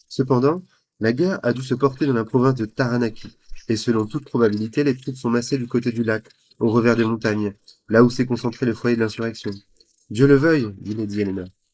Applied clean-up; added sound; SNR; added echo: neural mask model Resemble Enhance denoiser.